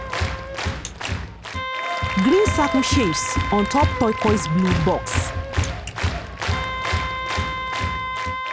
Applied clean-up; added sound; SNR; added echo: none; Applause + Wind instrument, woodwind instrument; 0 dB; none.